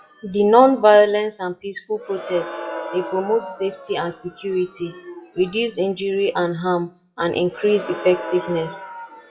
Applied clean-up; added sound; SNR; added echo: classical method WPE with log-MMSE.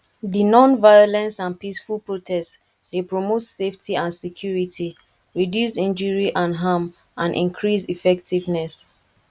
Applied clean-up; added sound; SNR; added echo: none; none; none; none.